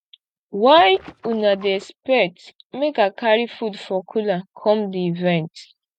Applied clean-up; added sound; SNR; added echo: neural mask model RNNoise.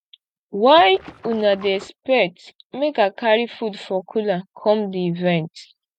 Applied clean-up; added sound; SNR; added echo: none; Water / Splash, splatter; 20 dB; none.